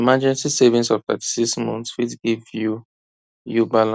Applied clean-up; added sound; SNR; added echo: none; none; none; none.